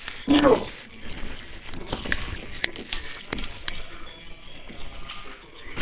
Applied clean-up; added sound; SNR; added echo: neural separator model SepFormer WHAMR!.